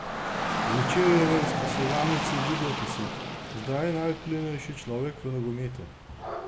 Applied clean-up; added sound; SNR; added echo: none; Rain / Dog; 2 dB; none.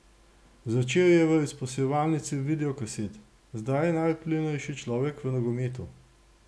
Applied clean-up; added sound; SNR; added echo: none; none; none; none.